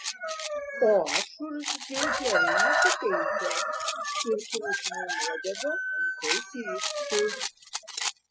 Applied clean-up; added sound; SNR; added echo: classical method spectral subtraction.